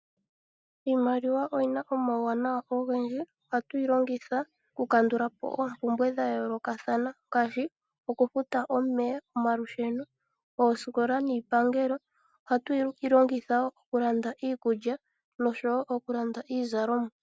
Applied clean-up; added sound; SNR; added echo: none; none; none; none.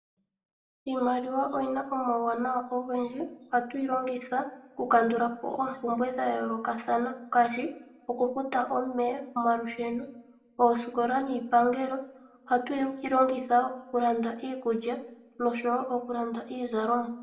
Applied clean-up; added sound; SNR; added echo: none; none; none; reverberation time 0.5 s.